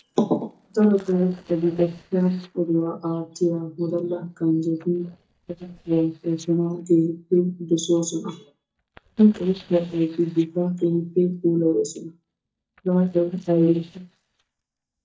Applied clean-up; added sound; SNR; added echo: neural mask model DeepFilterNet 3.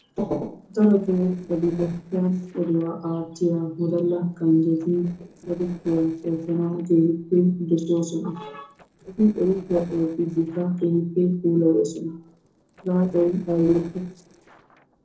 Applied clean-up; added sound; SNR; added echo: neural separator model SepFormer DNS4.